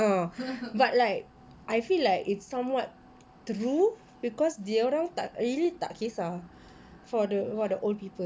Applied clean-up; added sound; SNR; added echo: none; none; none; none.